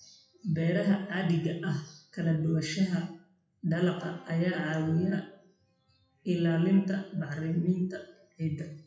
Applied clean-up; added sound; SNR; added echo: classical method WPE with log-MMSE.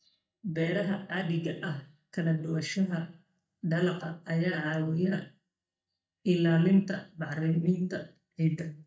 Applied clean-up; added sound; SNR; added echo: neural mask model DeepFilterNet 3.